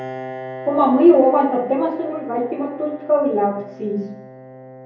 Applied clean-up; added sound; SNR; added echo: none; Piano; 15 dB; reverberation time 0.7 s.